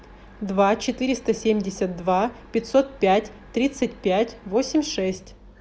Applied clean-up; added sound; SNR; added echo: none; none; none; none.